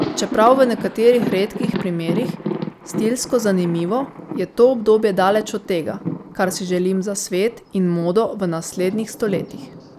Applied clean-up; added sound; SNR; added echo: none; Thunder; 9 dB; none.